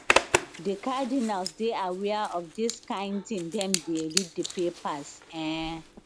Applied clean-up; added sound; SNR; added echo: none; Zipper (clothing); 1 dB; none.